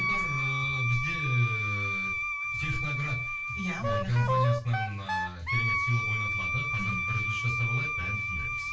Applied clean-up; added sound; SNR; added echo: none; Wind instrument, woodwind instrument; 0 dB; reverberation time 0.3 s.